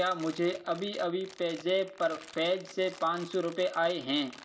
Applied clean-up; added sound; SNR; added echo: none; Crumpling, crinkling; 20 dB; reverberation time 0.2 s.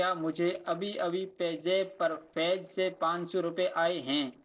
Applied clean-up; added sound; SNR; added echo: neural separator model SepFormer DNS4.